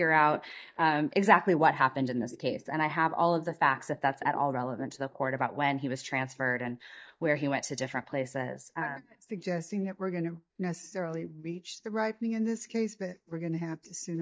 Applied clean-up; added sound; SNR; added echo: neural mask model DeepFilterNet 3.